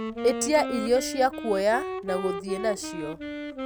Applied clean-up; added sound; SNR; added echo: none; Wind instrument, woodwind instrument; 7 dB; none.